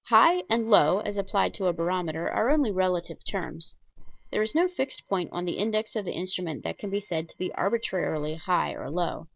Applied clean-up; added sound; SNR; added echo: neural separator model SepFormer DNS4.